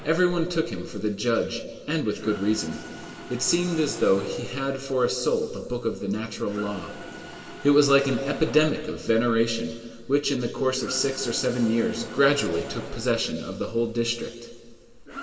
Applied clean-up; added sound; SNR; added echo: none; Mechanisms; 17 dB; reverberation time 1.9 s.